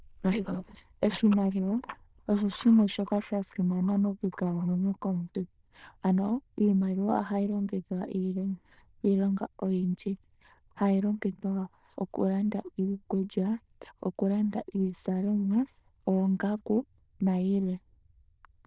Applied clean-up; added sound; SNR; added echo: neural diffusion model UNIVERSE++.